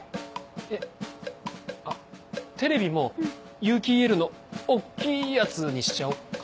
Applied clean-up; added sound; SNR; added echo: none; none; none; none.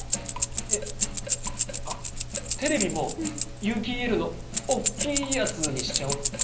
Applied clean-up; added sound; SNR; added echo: none; Keys jangling; -1 dB; reverberation time 0.5 s.